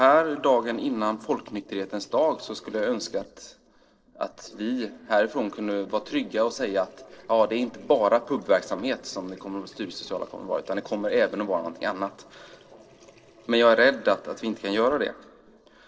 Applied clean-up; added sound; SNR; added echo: neural separator model SepFormer DNS4.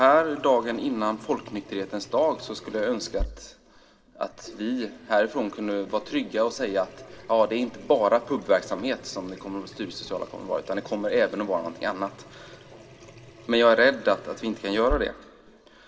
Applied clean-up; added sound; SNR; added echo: none; Sink (filling or washing) / Water tap, faucet; 16 dB; reverberation time 1.8 s.